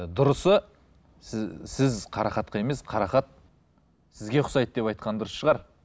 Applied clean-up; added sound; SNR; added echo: none; none; none; none.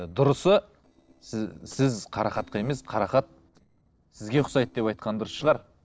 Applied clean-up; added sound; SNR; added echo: neural separator model SepFormer DNS4.